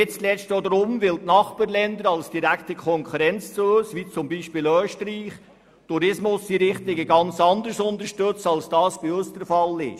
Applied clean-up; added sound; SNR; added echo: none; none; none; none.